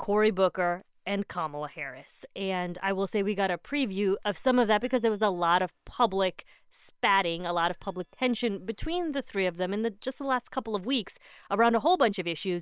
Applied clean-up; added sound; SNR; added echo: neural separator model SepFormer WHAM!.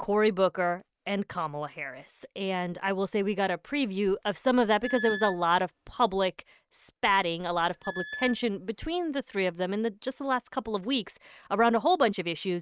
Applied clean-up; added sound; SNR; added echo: neural mask model RNNoise.